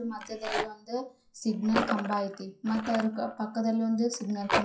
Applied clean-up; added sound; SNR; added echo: classical method WPE with log-MMSE.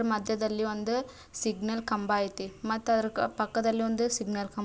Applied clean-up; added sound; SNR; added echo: none; none; none; none.